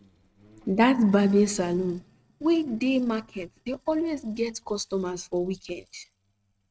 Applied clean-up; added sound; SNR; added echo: neural mask model RNNoise.